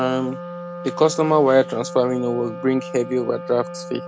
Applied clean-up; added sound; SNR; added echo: none; Wind instrument, woodwind instrument; 12 dB; none.